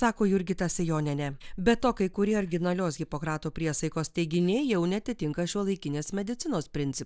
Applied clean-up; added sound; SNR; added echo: neural mask model DeepFilterNet 3.